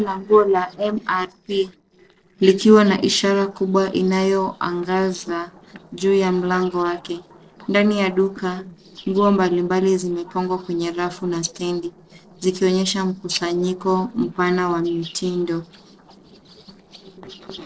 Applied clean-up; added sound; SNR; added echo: neural separator model SepFormer DNS4.